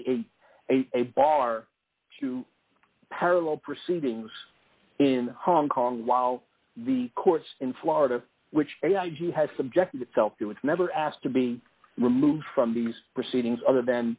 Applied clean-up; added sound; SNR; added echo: none; none; none; none.